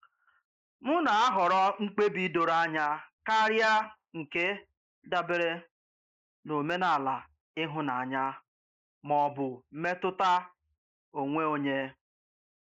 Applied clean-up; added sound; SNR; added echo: neural mask model Resemble Enhance denoiser.